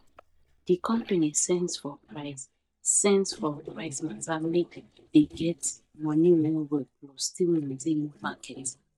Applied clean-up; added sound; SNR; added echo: neural mask model DeepFilterNet 3.